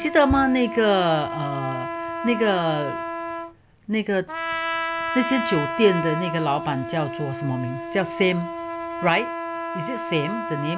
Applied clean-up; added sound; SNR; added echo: none; Trumpet; 6 dB; none.